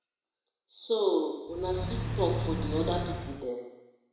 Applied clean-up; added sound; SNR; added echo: none; Accelerating, revving, vroom / Car; 1 dB; reverberation time 1.0 s.